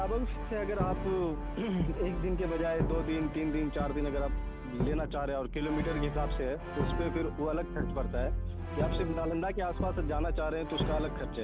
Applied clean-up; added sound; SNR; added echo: none; Brass instrument; 0 dB; none.